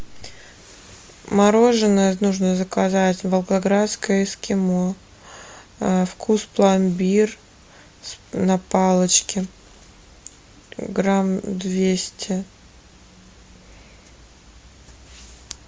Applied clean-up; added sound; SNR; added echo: none; none; none; none.